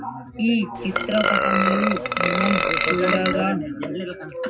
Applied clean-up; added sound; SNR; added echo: none; Burping, eructation; -1 dB; reverberation time 0.4 s.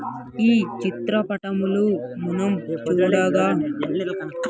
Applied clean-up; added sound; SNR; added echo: none; none; none; none.